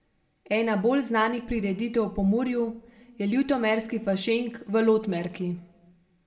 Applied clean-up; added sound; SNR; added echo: none; none; none; reverberation time 0.6 s.